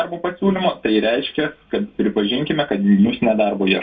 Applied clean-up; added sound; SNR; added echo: none; none; none; reverberation time 0.2 s.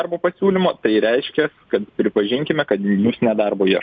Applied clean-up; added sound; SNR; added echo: none; none; none; none.